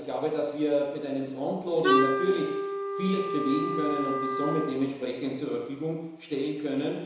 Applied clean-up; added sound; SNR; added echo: none; Wind instrument, woodwind instrument; 0 dB; reverberation time 1.0 s.